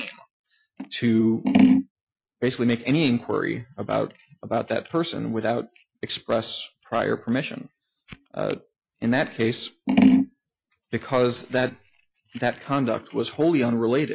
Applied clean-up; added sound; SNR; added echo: classical method Wiener filter.